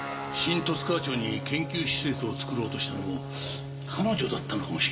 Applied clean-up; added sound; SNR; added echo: none; Guitar; 6 dB; reverberation time 2.2 s.